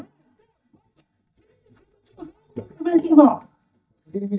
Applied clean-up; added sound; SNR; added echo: neural mask model DeepFilterNet 3.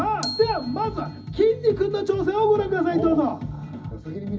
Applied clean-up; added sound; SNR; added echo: none; Glockenspiel; 17 dB; reverberation time 0.4 s.